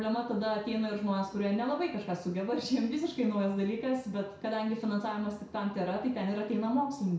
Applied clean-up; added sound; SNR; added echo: none; none; none; reverberation time 0.6 s.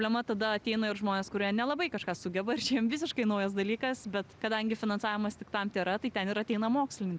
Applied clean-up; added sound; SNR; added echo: none; none; none; none.